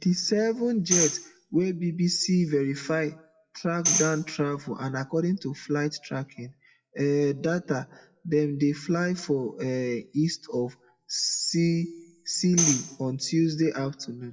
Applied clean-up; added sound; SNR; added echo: classical method WPE with log-MMSE.